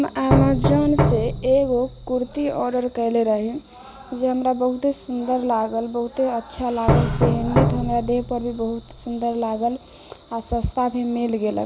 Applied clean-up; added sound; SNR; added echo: none; Knock; 0 dB; none.